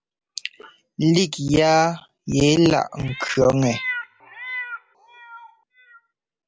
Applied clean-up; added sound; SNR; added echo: none; Meow; 12 dB; none.